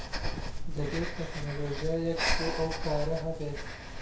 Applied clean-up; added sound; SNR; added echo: none; Breathing; -2 dB; reverberation time 0.6 s.